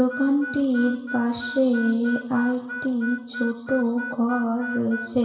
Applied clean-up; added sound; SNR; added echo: none; Harmonica; 12 dB; reverberation time 2.2 s.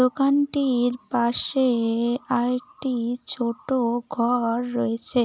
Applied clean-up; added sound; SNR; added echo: none; none; none; none.